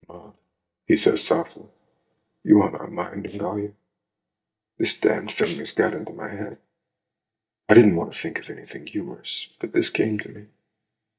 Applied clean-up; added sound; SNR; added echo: neural mask model DeepFilterNet 3.